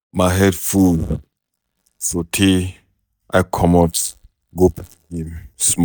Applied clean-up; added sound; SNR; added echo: neural mask model DeepFilterNet 3.